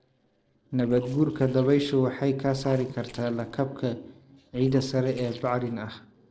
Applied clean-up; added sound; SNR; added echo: neural separator model SepFormer DNS4.